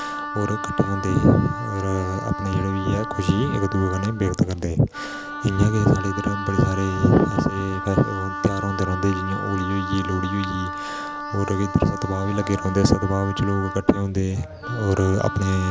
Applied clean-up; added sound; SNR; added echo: none; Wind instrument, woodwind instrument; 9 dB; none.